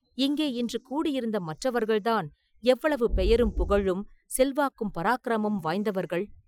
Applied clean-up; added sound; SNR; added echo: classical method Wiener filter.